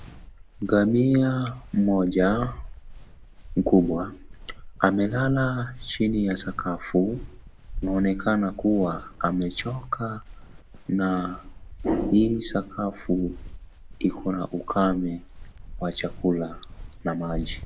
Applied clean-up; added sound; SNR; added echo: none; Walk, footsteps; 14 dB; none.